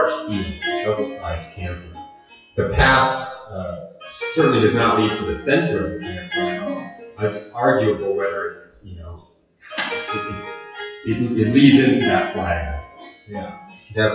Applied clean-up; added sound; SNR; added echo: classical method WPE with log-MMSE.